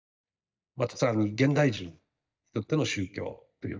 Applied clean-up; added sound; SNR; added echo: neural mask model DeepFilterNet 3.